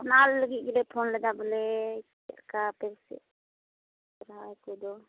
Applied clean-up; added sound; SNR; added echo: none; none; none; none.